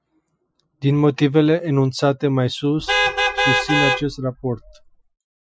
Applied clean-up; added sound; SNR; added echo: classical method Wiener filter.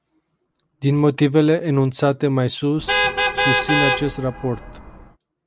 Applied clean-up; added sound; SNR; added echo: none; Vehicle horn, car horn, honking; 1 dB; none.